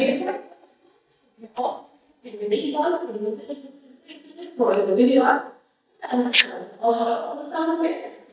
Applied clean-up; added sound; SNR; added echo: neural mask model DeepFilterNet 3.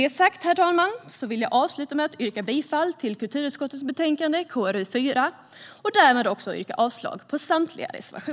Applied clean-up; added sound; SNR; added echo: none; none; none; none.